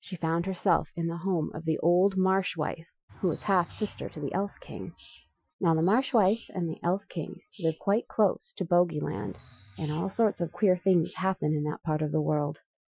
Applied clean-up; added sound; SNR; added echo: classical method Wiener filter.